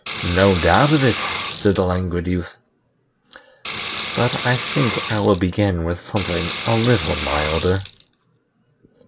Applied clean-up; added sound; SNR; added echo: none; Sink (filling or washing) / Water; 7 dB; none.